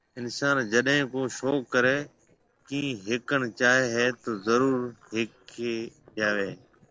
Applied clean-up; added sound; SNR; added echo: neural separator model SepFormer DNS4.